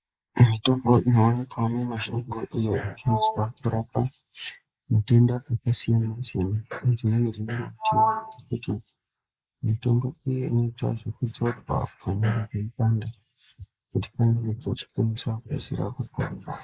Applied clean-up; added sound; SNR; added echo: neural mask model Resemble Enhance denoiser.